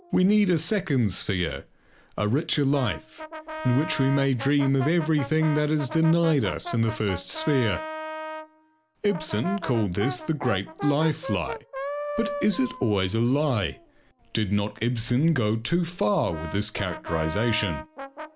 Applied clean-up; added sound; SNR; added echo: none; Brass instrument; 12 dB; none.